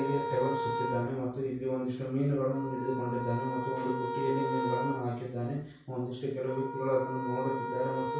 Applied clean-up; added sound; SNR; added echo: none; Wind instrument, woodwind instrument; 5 dB; reverberation time 0.6 s.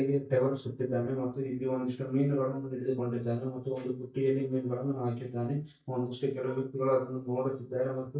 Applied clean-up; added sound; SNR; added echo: neural mask model DeepFilterNet 3.